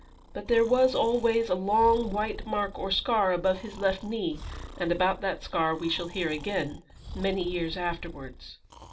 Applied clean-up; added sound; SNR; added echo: none; Breathing; 16 dB; reverberation time 0.2 s.